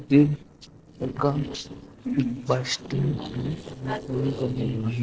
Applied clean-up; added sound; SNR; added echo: neural separator model SepFormer DNS4.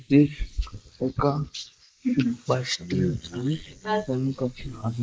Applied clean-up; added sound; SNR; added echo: neural mask model Resemble Enhance denoiser.